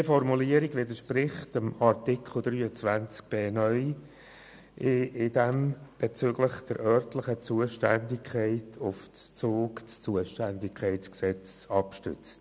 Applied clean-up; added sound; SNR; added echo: none; none; none; none.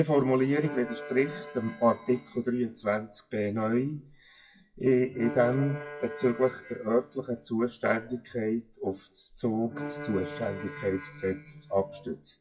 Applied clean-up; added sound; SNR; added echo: classical method WPE with log-MMSE.